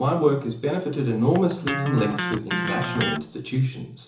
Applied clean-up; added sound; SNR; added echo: none; Electric guitar; 5 dB; reverberation time 0.7 s.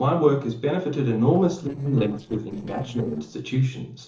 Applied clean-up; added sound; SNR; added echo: neural separator model SepFormer DNS4.